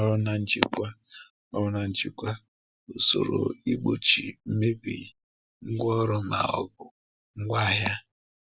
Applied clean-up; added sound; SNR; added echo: none; none; none; none.